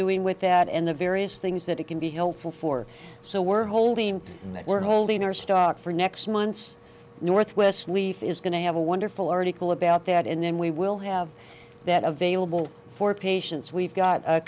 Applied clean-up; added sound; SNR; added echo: none; none; none; none.